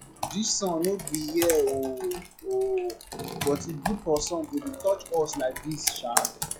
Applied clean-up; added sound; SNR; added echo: classical method log-MMSE.